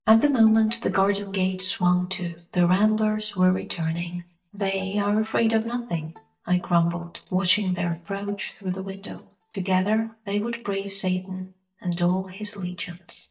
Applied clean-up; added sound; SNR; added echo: neural mask model DeepFilterNet 3.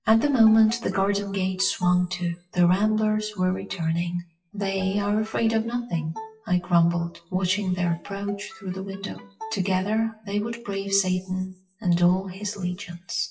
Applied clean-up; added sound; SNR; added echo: classical method WPE with log-MMSE.